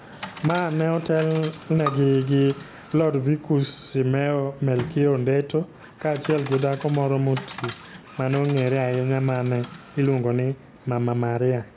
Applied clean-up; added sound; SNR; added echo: none; Coin (dropping) / Chatter + Bowed string instrument; 17 dB; none.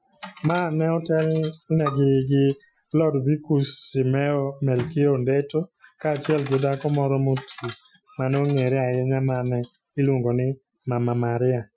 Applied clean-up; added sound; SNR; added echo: classical method Wiener filter.